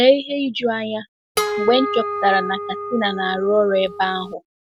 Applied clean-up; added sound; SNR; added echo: none; Harp; 6 dB; none.